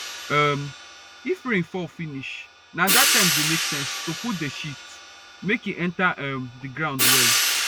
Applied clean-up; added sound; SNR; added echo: none; Hi-hat; -1 dB; none.